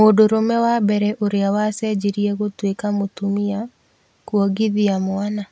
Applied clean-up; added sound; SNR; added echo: none; none; none; none.